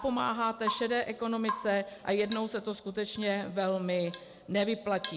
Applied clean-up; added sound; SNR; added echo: none; Drip / Water tap, faucet / Rain; 10 dB; none.